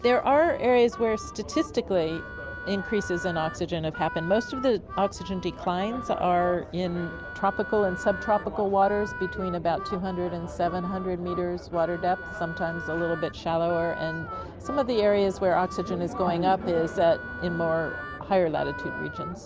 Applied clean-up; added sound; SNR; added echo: none; Harmonica; 13 dB; none.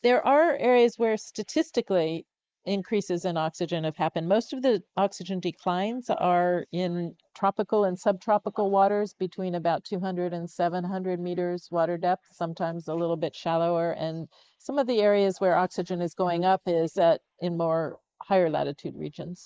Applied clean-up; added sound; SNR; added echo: neural mask model Resemble Enhance denoiser.